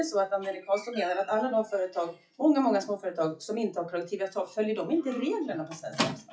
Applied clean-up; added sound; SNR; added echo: classical method WPE with log-MMSE.